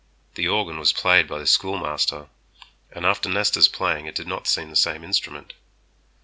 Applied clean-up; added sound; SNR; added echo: none; none; none; none.